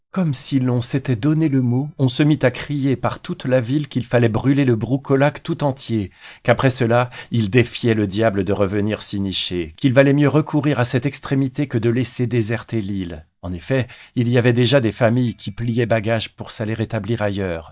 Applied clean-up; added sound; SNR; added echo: neural mask model DeepFilterNet 3.